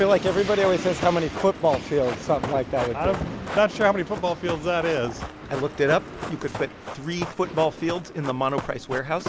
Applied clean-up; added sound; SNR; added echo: none; Run; 12 dB; none.